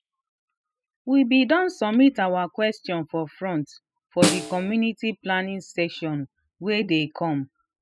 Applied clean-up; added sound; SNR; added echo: classical method spectral subtraction.